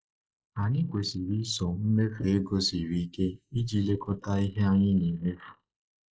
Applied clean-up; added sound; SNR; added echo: neural mask model Resemble Enhance denoiser.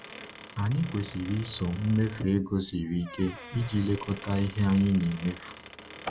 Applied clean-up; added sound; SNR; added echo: none; Squeak / Wood; 16 dB; none.